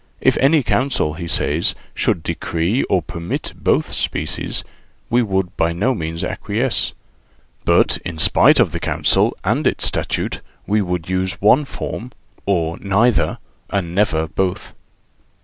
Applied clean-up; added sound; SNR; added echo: none; none; none; none.